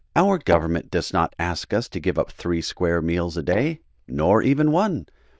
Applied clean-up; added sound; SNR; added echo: neural diffusion model UNIVERSE++.